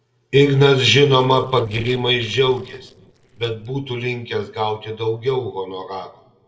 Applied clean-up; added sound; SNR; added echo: neural separator model SepFormer DNS4.